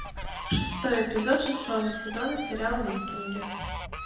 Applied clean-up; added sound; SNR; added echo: none; Fowl; 7 dB; reverberation time 0.9 s.